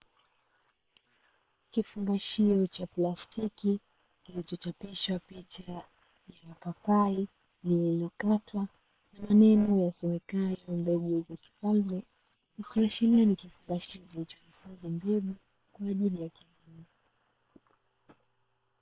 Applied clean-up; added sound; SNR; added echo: neural separator model SepFormer WHAM!.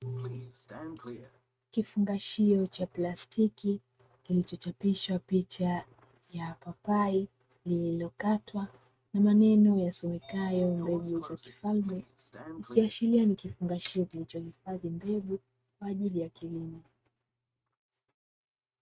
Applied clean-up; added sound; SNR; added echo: neural mask model RNNoise.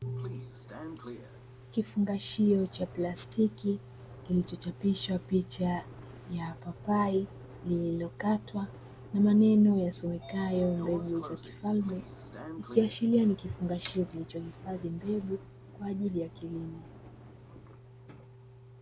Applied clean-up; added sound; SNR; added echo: none; Sliding door / Train + Fire; 18 dB; none.